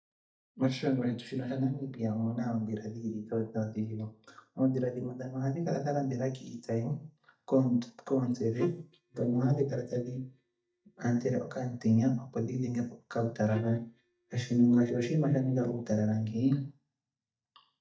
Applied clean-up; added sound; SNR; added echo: neural mask model DeepFilterNet 3.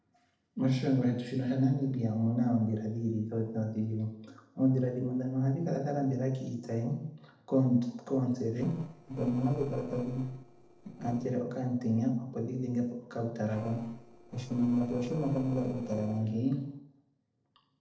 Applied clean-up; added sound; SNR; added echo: neural separator model SepFormer DNS4.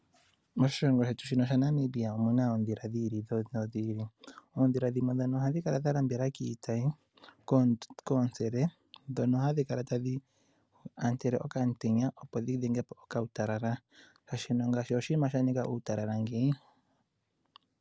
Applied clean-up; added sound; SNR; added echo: none; none; none; none.